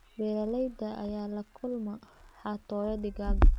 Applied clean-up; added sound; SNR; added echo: none; Crackle; -4 dB; none.